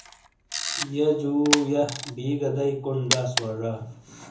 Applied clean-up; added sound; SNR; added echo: none; Camera; 5 dB; reverberation time 0.7 s.